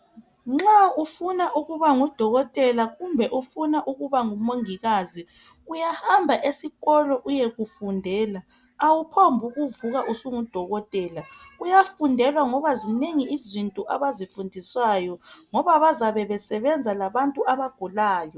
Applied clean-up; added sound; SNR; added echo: none; none; none; none.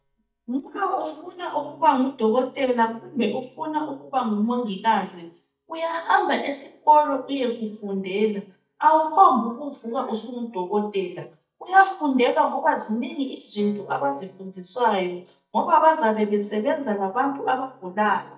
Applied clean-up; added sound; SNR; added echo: neural mask model DeepFilterNet 3.